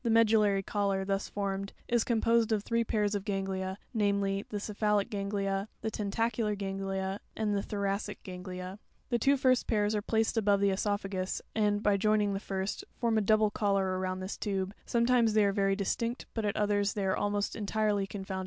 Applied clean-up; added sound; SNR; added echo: none; none; none; none.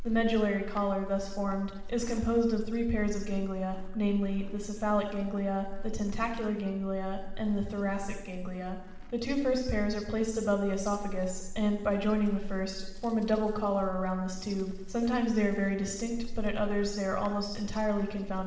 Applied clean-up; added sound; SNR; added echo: none; Livestock, farm animals, working animals; 7 dB; reverberation time 1.0 s.